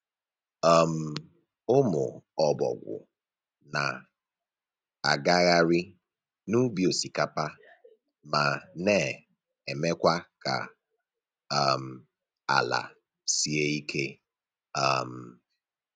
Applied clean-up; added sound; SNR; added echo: none; none; none; none.